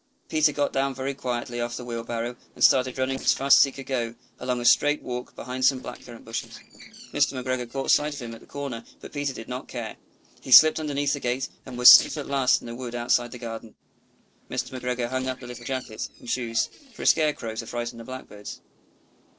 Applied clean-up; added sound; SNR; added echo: neural separator model SepFormer DNS4.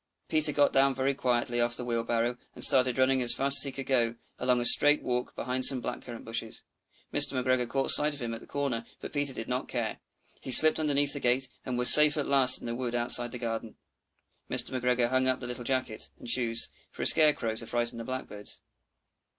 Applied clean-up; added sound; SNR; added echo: none; none; none; none.